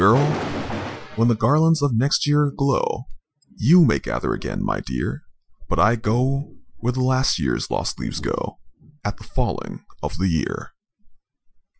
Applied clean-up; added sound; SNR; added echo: classical method Wiener filter.